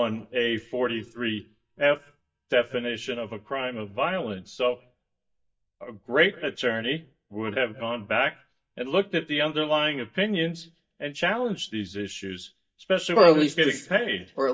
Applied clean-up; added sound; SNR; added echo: neural mask model DeepFilterNet 3.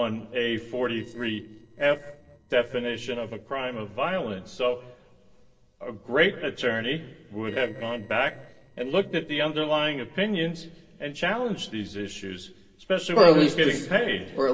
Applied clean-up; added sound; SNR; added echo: neural separator model SepFormer DNS4.